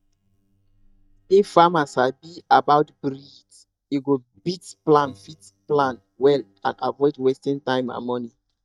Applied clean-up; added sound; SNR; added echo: neural mask model DeepFilterNet 3.